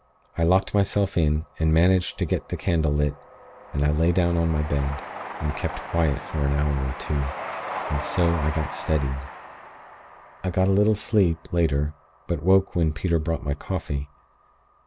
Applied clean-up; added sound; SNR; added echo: none; Train; 14 dB; none.